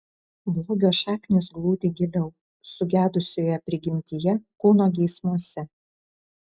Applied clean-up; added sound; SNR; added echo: none; none; none; none.